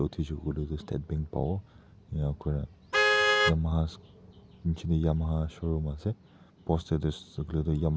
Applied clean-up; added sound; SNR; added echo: none; Vehicle horn, car horn, honking; 0 dB; none.